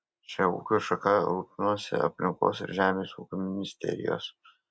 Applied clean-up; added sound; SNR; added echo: none; none; none; none.